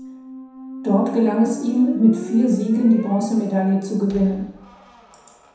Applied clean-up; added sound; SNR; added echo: none; Squeak; 14 dB; reverberation time 0.7 s.